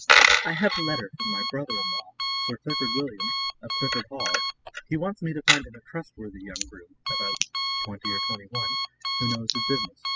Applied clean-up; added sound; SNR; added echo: classical method spectral subtraction.